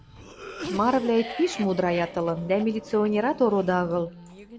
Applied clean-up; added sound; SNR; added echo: none; Vehicle + Cough; 14 dB; none.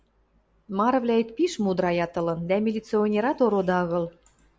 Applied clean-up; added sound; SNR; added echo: none; none; none; none.